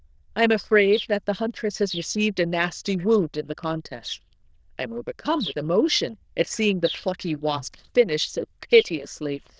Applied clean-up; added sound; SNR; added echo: neural diffusion model UNIVERSE++.